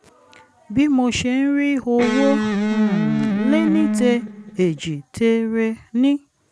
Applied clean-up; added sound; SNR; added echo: none; Electric guitar; 1 dB; none.